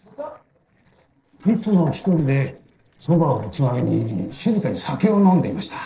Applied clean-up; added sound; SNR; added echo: neural separator model SepFormer DNS4.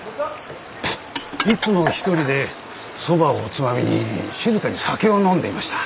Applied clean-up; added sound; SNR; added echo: none; none; none; none.